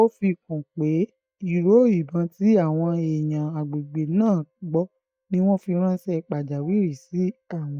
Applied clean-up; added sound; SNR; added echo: neural mask model DeepFilterNet 3.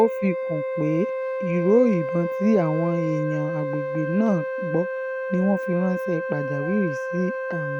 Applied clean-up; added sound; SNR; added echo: none; Wind instrument, woodwind instrument; 4 dB; none.